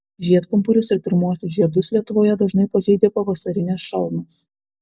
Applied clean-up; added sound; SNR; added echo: none; none; none; none.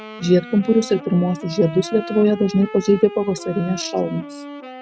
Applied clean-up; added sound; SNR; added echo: none; Wind instrument, woodwind instrument; 14 dB; none.